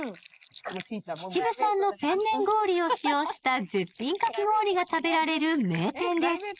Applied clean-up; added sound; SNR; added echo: neural mask model Resemble Enhance denoiser.